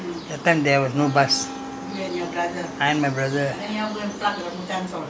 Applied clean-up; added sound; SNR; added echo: none; Wind instrument, woodwind instrument; 15 dB; none.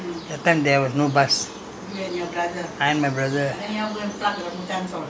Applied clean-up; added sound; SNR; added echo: none; none; none; none.